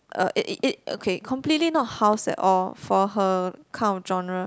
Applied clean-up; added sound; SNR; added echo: none; none; none; none.